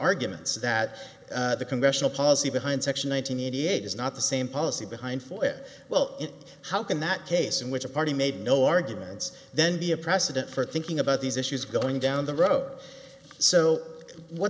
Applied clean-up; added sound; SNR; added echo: none; none; none; none.